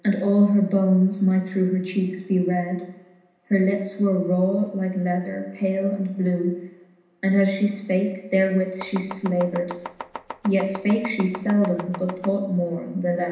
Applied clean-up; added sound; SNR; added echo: none; Domestic sounds, home sounds; 14 dB; reverberation time 0.8 s.